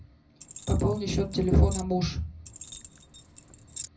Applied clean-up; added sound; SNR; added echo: none; Keys jangling; 16 dB; reverberation time 0.4 s.